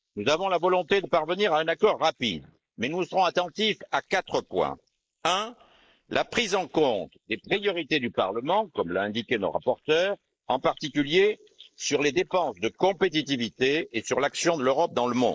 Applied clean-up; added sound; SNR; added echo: neural mask model Resemble Enhance denoiser.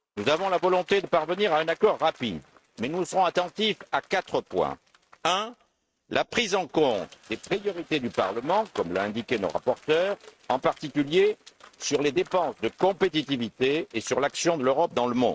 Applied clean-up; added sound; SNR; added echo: neural mask model RNNoise.